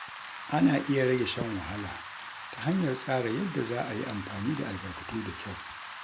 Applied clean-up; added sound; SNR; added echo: none; Rain; 11 dB; none.